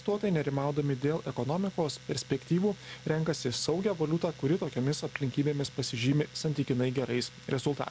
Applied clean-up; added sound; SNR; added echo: none; Domestic sounds, home sounds; 20 dB; none.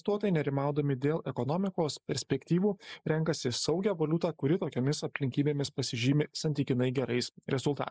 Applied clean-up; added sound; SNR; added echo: neural mask model Resemble Enhance denoiser.